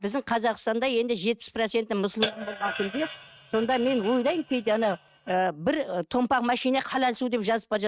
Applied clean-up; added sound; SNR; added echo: neural mask model RNNoise.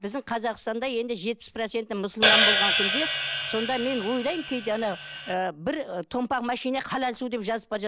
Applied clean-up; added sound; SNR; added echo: none; Hi-hat; -4 dB; none.